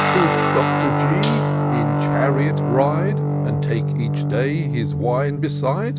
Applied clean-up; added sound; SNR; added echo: none; Guitar + Tambourine; -4 dB; none.